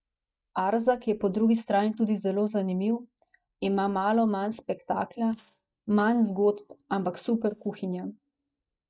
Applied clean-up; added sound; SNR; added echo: neural mask model DeepFilterNet 3.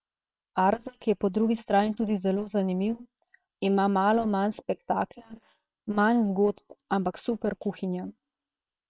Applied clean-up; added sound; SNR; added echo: neural separator model SepFormer WHAM!.